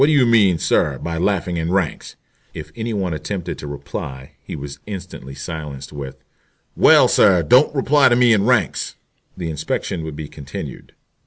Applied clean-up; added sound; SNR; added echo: none; none; none; none.